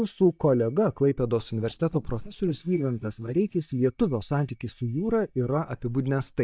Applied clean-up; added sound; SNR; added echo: neural mask model DeepFilterNet 3.